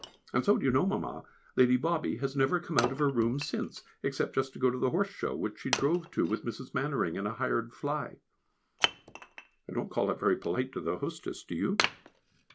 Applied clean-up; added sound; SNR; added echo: none; Wood; 10 dB; none.